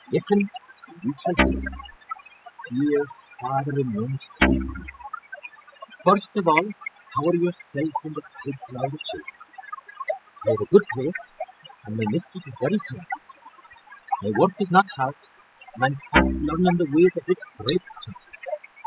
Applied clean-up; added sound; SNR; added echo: classical method spectral subtraction.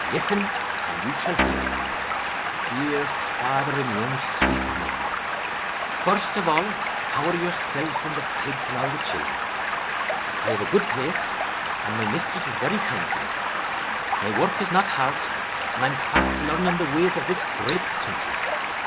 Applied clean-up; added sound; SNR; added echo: none; Stream + Guitar; -3 dB; none.